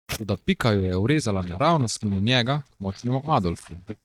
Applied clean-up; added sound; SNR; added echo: neural mask model DeepFilterNet 3.